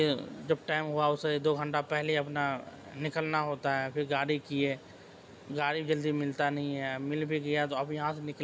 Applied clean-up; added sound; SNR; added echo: none; none; none; none.